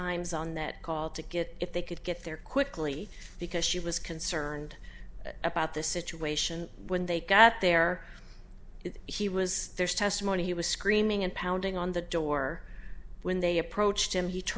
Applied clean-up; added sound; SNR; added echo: none; none; none; none.